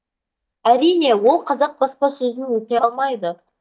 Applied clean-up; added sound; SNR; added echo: neural mask model DeepFilterNet 3.